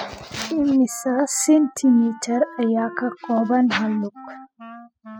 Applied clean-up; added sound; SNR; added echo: classical method spectral subtraction.